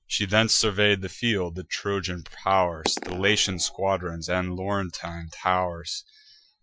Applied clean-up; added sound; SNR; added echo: classical method Wiener filter.